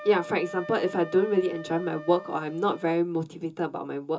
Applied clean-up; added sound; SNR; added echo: none; Wind instrument, woodwind instrument; 16 dB; reverberation time 0.2 s.